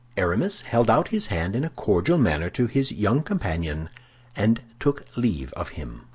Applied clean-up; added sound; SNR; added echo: none; none; none; none.